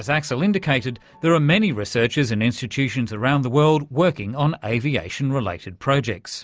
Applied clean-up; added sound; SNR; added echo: none; none; none; none.